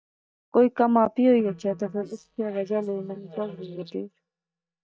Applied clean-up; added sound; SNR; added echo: neural mask model DeepFilterNet 3.